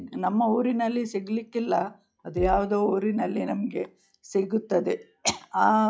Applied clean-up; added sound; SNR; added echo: classical method log-MMSE.